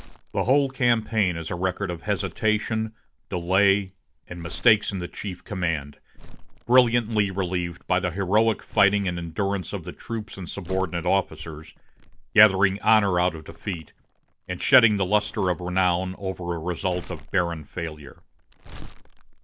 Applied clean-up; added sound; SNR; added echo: none; Crumpling, crinkling; 18 dB; none.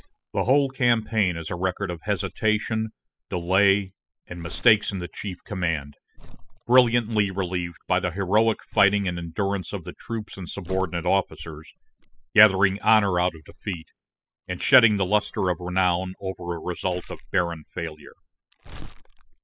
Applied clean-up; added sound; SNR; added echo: classical method spectral subtraction.